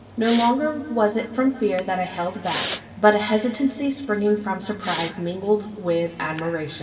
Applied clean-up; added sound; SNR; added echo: none; Respiratory sounds; 15 dB; reverberation time 2.4 s.